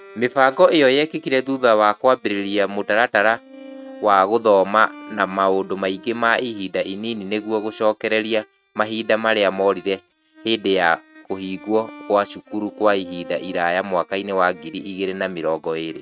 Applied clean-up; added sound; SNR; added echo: neural mask model RNNoise.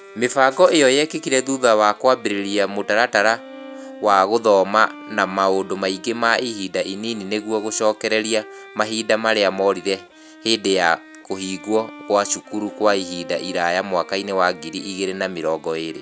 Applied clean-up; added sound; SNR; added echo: none; Bowed string instrument; 20 dB; none.